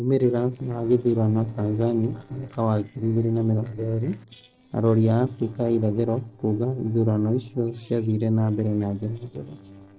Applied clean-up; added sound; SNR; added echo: neural separator model SepFormer DNS4.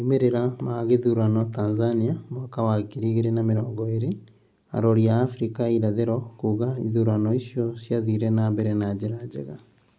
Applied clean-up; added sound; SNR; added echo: none; none; none; none.